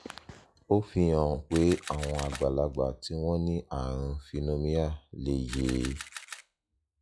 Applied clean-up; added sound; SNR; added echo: classical method log-MMSE.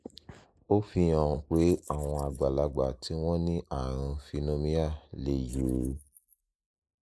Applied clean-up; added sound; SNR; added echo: neural mask model Resemble Enhance denoiser.